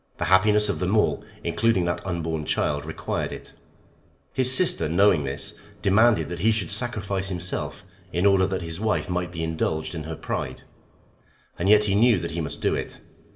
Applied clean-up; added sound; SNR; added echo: none; none; none; reverberation time 1.0 s.